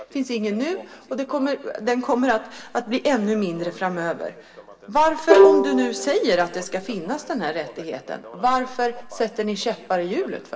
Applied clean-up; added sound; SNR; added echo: none; Bowed string instrument; -4 dB; reverberation time 2.0 s.